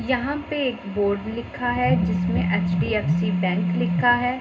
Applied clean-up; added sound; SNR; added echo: none; Telephone; -2 dB; reverberation time 0.2 s.